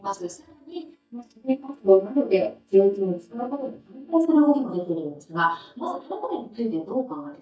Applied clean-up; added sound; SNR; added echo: neural mask model DeepFilterNet 3.